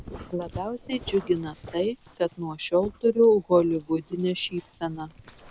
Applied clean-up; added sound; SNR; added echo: none; Dog; 19 dB; none.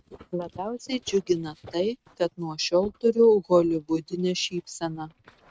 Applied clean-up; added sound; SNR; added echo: neural mask model RNNoise.